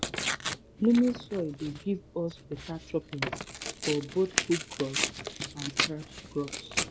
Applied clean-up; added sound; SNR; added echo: none; Tearing; 3 dB; none.